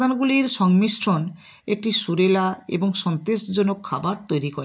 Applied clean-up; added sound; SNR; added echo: none; none; none; none.